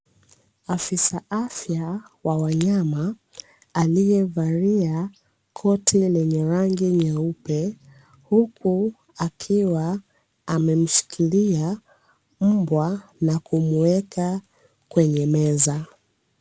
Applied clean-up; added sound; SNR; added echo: none; none; none; none.